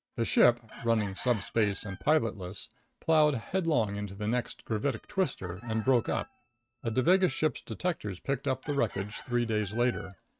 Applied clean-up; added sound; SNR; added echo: neural mask model RNNoise.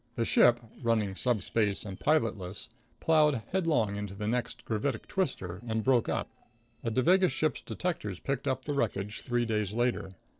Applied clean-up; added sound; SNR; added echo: neural separator model SepFormer DNS4.